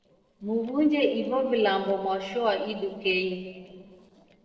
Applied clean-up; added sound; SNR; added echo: neural separator model SepFormer DNS4.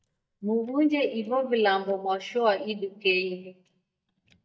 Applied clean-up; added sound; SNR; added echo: neural mask model DeepFilterNet 3.